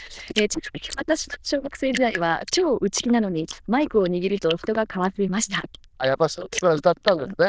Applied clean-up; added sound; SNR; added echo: neural diffusion model UNIVERSE++.